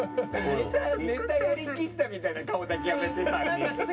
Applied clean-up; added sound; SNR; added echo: none; Wind instrument, woodwind instrument; 11 dB; reverberation time 0.4 s.